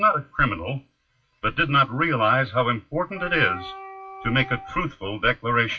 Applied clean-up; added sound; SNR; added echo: classical method WPE with log-MMSE.